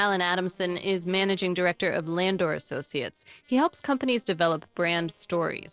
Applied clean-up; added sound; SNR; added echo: neural separator model SepFormer DNS4.